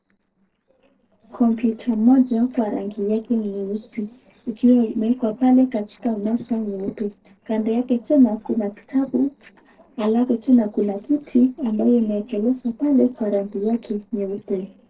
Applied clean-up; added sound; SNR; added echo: neural separator model SepFormer DNS4.